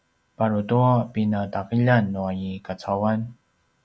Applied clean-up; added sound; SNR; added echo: none; none; none; none.